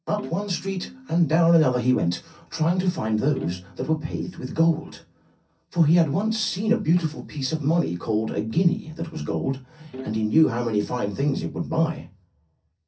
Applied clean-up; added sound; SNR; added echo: none; Bowed string instrument; 19 dB; reverberation time 0.3 s.